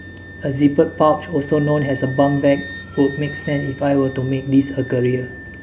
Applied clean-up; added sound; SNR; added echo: none; Wind instrument, woodwind instrument; 17 dB; none.